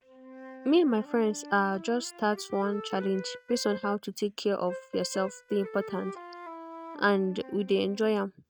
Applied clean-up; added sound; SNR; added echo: neural mask model RNNoise.